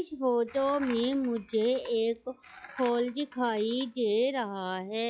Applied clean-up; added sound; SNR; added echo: classical method log-MMSE.